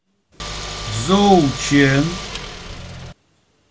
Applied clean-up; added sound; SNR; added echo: none; Car; 10 dB; none.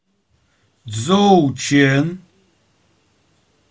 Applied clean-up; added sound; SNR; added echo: none; none; none; none.